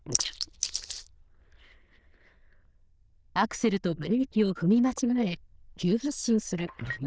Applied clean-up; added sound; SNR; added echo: neural diffusion model UNIVERSE++.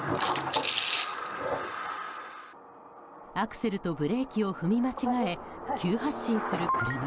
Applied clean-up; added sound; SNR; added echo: none; Rattle / Rattle (instrument); -3 dB; none.